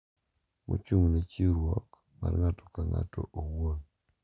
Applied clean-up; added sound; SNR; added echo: none; none; none; none.